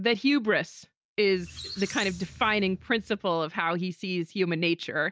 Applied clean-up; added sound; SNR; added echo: none; Squeak; 17 dB; none.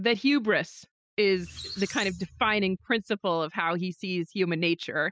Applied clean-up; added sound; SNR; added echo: classical method spectral subtraction.